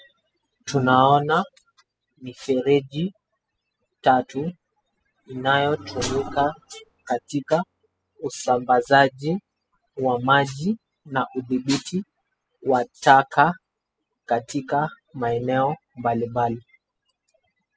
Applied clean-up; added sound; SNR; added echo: classical method spectral subtraction.